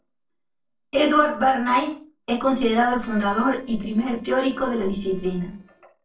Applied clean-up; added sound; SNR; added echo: neural separator model SepFormer DNS4.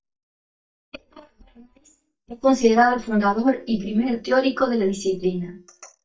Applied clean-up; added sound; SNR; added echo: neural mask model DeepFilterNet 3.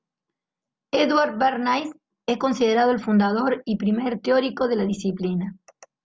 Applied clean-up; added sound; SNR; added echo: none; none; none; none.